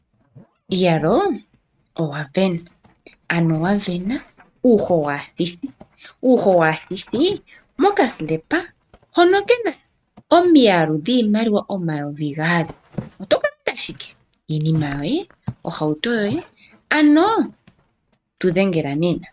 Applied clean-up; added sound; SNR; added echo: neural mask model RNNoise.